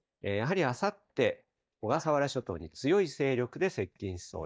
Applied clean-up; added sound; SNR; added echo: neural mask model DeepFilterNet 3.